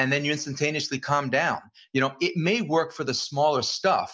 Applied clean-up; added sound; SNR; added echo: none; none; none; none.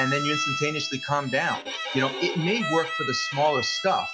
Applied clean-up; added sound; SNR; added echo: classical method log-MMSE.